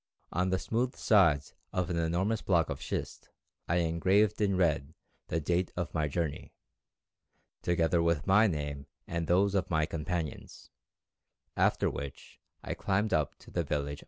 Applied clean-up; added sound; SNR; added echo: none; none; none; none.